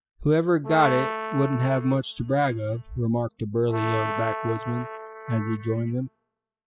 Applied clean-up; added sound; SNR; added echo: classical method spectral subtraction.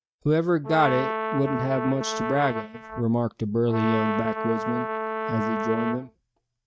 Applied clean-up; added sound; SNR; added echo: neural mask model RNNoise.